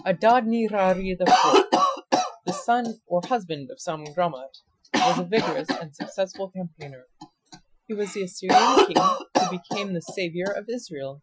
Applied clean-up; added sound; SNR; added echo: classical method Wiener filter.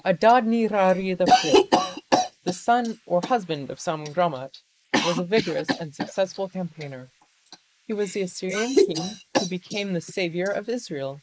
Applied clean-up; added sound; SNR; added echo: neural mask model Resemble Enhance denoiser.